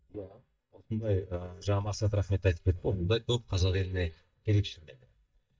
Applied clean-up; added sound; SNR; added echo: neural mask model DeepFilterNet 3.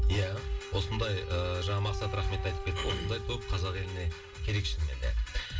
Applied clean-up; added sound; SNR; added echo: none; Wind instrument, woodwind instrument; 13 dB; reverberation time 0.2 s.